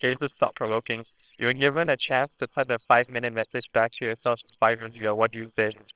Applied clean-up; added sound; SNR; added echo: neural separator model SepFormer WHAMR!.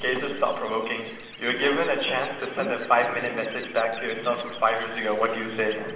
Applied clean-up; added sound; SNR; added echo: none; Bird; 15 dB; reverberation time 1.0 s.